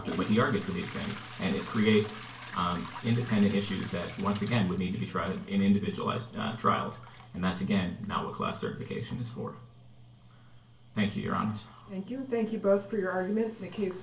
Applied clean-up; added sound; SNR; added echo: none; Trickle, dribble / Toilet flush / Hiss; 17 dB; reverberation time 0.3 s.